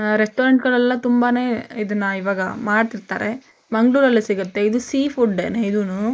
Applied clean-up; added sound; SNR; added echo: neural mask model Resemble Enhance denoiser.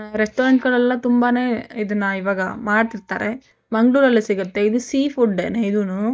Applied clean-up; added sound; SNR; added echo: neural mask model DeepFilterNet 3.